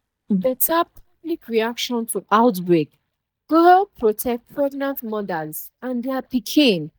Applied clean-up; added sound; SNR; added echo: neural mask model DeepFilterNet 3.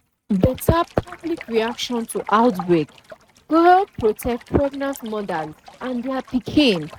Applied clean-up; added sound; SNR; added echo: neural mask model RNNoise.